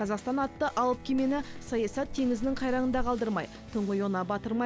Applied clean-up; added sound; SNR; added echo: none; Wind; 10 dB; none.